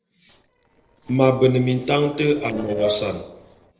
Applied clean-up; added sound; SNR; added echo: neural separator model SepFormer DNS4.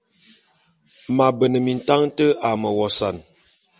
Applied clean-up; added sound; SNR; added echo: none; none; none; none.